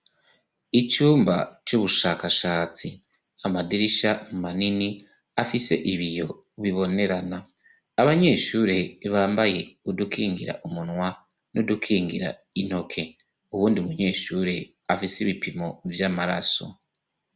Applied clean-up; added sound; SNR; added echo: none; none; none; none.